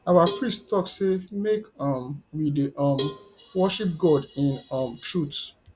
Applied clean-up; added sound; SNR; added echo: none; Cowbell; 15 dB; none.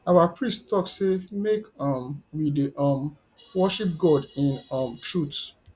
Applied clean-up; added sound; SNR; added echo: none; none; none; none.